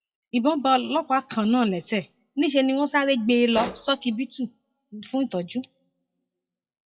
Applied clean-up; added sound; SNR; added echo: classical method WPE with log-MMSE.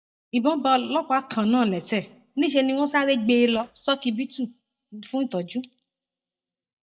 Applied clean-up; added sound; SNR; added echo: neural mask model DeepFilterNet 3.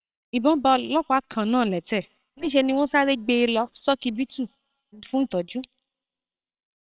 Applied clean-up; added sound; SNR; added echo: neural separator model SepFormer WHAMR!.